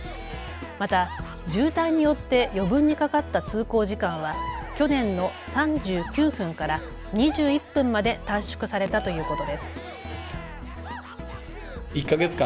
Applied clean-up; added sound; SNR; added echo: none; Telephone + Crowd / Cheering; 14 dB; none.